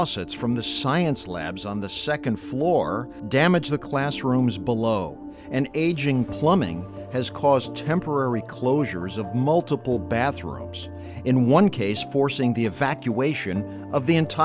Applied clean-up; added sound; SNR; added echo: none; none; none; none.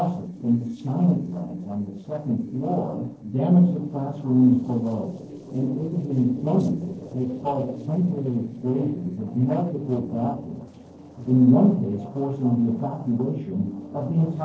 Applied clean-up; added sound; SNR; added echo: neural separator model SepFormer DNS4.